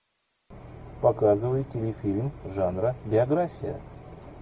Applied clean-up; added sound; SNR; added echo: none; none; none; none.